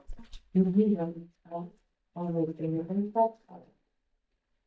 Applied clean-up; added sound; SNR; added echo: neural mask model DeepFilterNet 3.